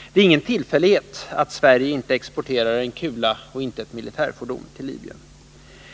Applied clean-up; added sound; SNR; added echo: none; none; none; none.